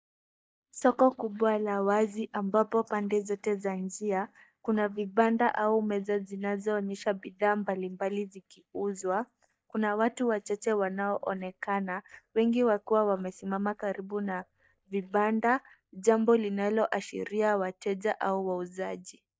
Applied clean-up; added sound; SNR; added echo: neural mask model DeepFilterNet 3.